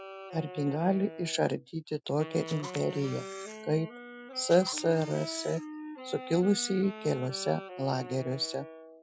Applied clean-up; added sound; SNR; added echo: classical method Wiener filter.